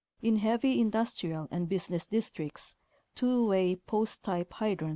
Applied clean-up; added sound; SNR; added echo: none; none; none; none.